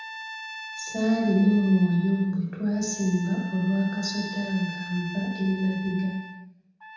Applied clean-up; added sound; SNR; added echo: none; Trumpet; 14 dB; reverberation time 1.1 s.